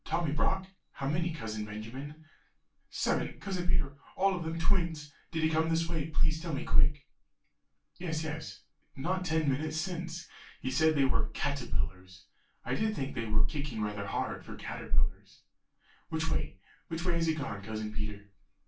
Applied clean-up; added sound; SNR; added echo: none; none; none; reverberation time 0.2 s.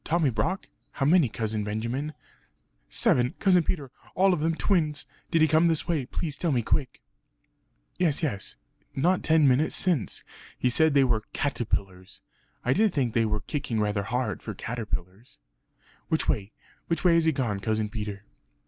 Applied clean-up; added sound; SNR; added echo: none; none; none; none.